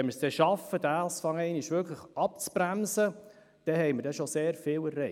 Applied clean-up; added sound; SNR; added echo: none; none; none; none.